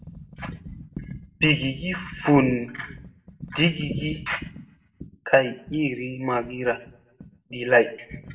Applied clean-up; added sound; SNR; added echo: none; none; none; reverberation time 0.5 s.